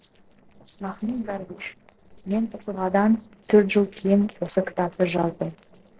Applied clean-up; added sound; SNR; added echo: neural separator model SepFormer DNS4.